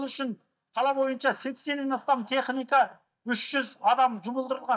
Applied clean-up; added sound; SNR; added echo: neural mask model DeepFilterNet 3.